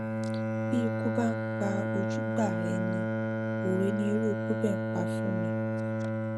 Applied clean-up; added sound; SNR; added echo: none; Bowed string instrument; -3 dB; none.